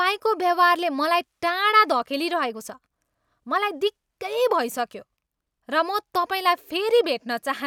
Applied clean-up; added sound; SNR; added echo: none; none; none; none.